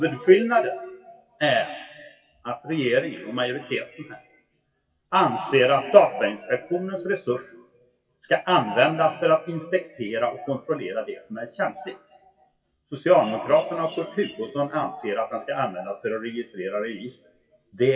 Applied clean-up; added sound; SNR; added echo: classical method WPE with log-MMSE.